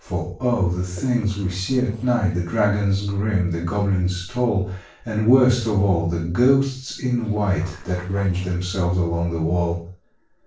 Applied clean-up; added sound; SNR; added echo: neural separator model SepFormer DNS4.